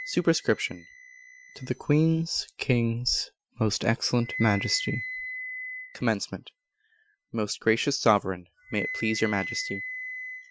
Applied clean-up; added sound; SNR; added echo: classical method Wiener filter.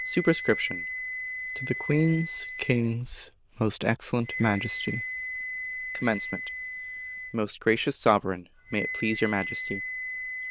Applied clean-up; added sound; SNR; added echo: neural diffusion model UNIVERSE++.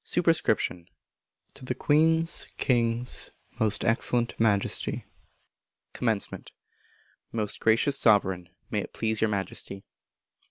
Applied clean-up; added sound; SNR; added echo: none; none; none; none.